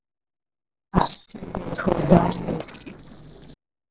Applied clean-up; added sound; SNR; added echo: neural separator model SepFormer DNS4.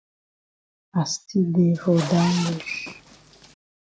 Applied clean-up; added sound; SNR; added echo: none; Zipper (clothing); 11 dB; none.